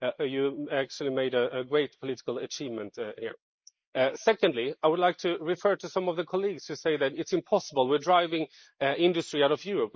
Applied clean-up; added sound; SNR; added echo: neural mask model Resemble Enhance denoiser.